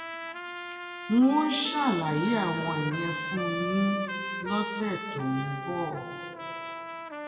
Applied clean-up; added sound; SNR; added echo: none; Trumpet; 6 dB; reverberation time 2.1 s.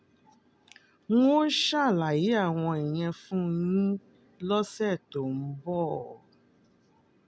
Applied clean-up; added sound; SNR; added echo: none; none; none; none.